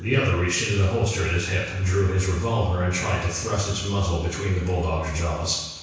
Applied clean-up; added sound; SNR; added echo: none; none; none; reverberation time 1.1 s.